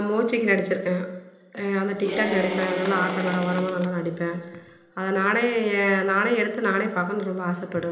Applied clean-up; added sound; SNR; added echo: none; Applause / Cheering; 8 dB; reverberation time 1.0 s.